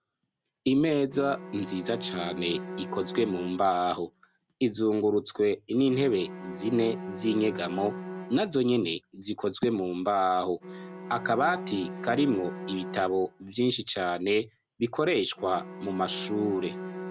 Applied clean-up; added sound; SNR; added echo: none; Bowed string instrument; 12 dB; none.